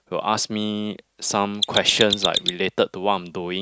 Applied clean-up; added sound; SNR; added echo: neural mask model RNNoise.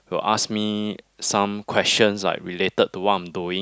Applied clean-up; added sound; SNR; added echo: none; none; none; none.